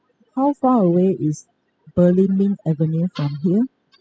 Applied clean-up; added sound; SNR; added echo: classical method spectral subtraction.